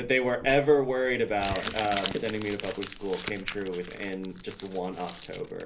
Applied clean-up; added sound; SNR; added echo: none; Crumpling, crinkling; 12 dB; reverberation time 0.3 s.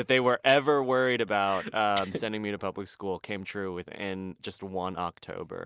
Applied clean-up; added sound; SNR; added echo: none; none; none; none.